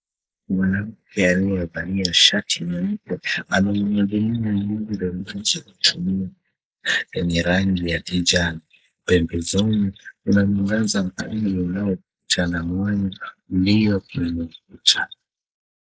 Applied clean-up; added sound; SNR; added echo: neural mask model Resemble Enhance denoiser.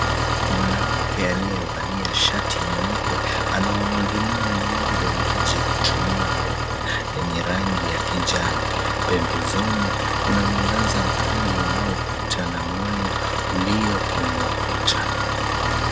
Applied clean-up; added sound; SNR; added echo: none; Engine; -5 dB; none.